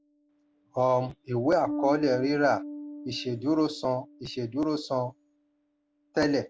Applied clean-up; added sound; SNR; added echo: none; Bass guitar; 12 dB; none.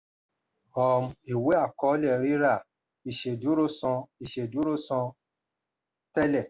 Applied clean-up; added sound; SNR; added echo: none; none; none; none.